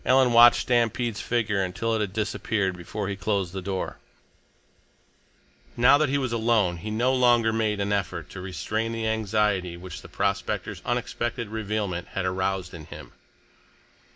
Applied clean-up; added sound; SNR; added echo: none; none; none; none.